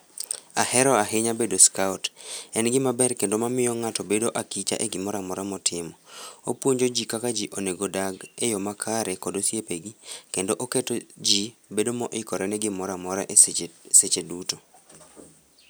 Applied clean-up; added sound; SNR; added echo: none; none; none; none.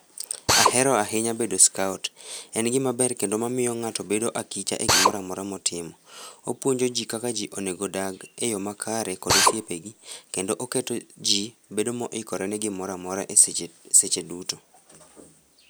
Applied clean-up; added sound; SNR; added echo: none; Drill; -4 dB; none.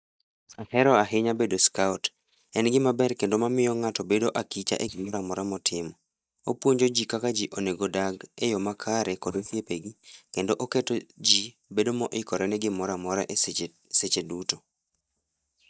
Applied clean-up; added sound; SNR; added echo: neural mask model DeepFilterNet 3.